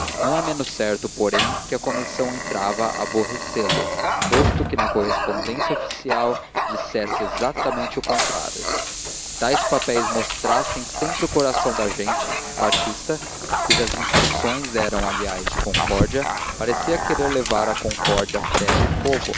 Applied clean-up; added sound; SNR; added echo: none; Train + Dog; -1 dB; none.